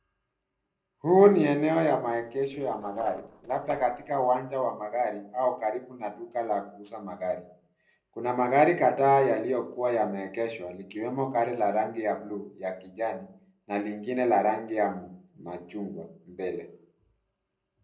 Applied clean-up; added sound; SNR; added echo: neural separator model SepFormer DNS4.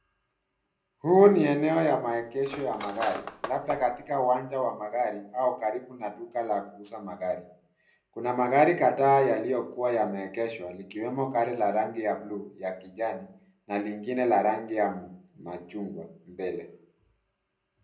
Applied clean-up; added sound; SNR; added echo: none; Cutlery, silverware; 11 dB; reverberation time 0.5 s.